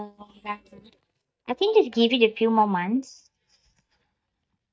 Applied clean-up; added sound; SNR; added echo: neural mask model DeepFilterNet 3.